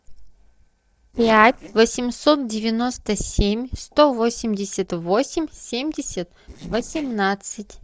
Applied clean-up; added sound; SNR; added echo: neural separator model SepFormer DNS4.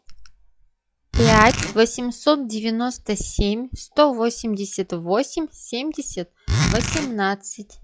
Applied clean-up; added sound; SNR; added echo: classical method log-MMSE.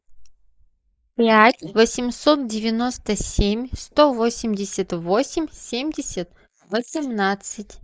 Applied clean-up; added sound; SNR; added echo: neural mask model Resemble Enhance denoiser.